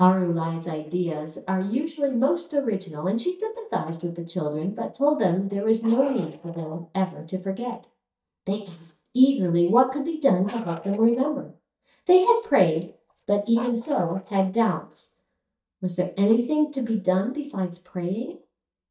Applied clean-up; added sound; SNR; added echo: neural mask model DeepFilterNet 3.